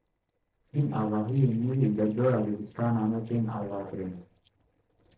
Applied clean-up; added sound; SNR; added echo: neural separator model SepFormer DNS4.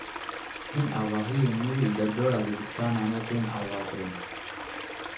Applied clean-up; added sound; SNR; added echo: none; Stream; 7 dB; reverberation time 0.7 s.